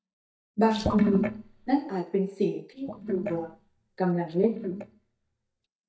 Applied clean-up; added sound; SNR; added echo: neural mask model DeepFilterNet 3.